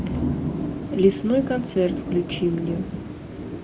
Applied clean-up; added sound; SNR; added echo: none; Thunder / Rain; 4 dB; reverberation time 2.3 s.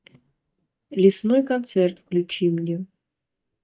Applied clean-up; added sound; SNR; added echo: neural mask model DeepFilterNet 3.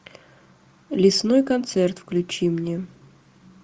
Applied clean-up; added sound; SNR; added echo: none; none; none; none.